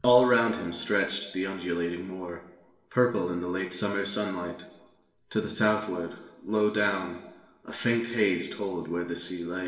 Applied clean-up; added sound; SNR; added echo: none; none; none; reverberation time 0.9 s.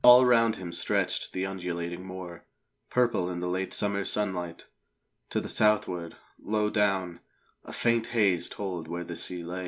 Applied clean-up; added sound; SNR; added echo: none; none; none; none.